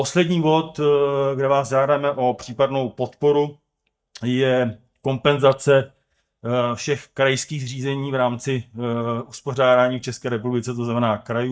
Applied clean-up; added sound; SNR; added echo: neural mask model DeepFilterNet 3.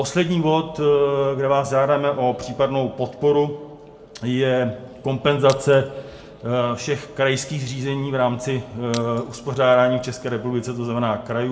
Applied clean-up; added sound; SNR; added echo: none; Shatter; 18 dB; reverberation time 0.5 s.